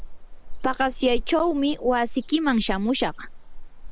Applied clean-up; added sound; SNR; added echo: none; Ocean; 7 dB; none.